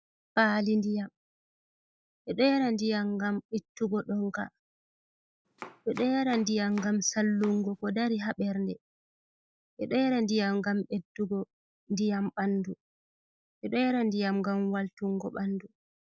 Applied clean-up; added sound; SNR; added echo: none; Domestic sounds, home sounds; 17 dB; none.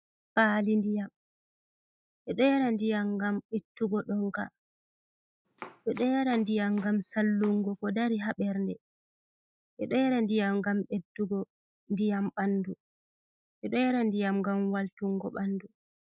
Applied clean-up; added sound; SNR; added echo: neural mask model RNNoise.